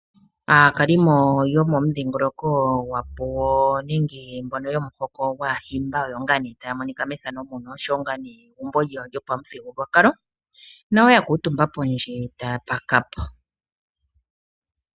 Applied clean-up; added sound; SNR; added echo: none; none; none; none.